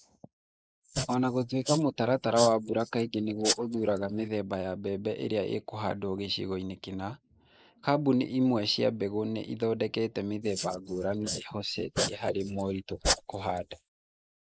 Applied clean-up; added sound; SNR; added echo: neural mask model Resemble Enhance denoiser.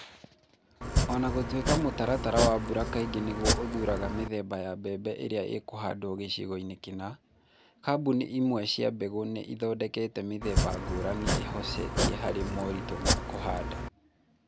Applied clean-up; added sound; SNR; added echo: none; Domestic sounds, home sounds; -2 dB; none.